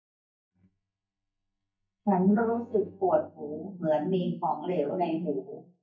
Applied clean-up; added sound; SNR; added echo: neural mask model DeepFilterNet 3.